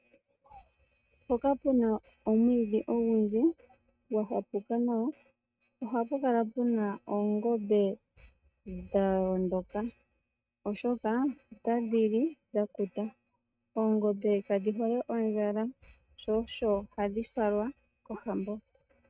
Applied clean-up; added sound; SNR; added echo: neural mask model RNNoise.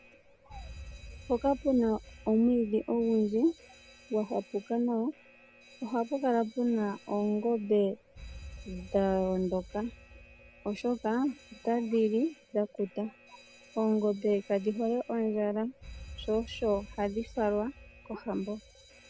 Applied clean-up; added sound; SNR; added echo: none; Alarm; 20 dB; none.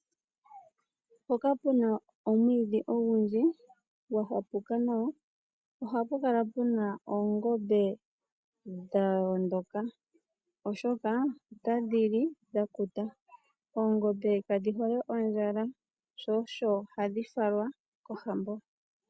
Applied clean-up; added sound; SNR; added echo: none; none; none; none.